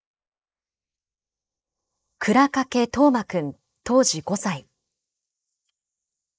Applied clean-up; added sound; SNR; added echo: neural mask model Resemble Enhance denoiser.